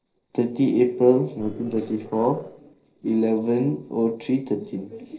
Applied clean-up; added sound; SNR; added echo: neural separator model SepFormer DNS4.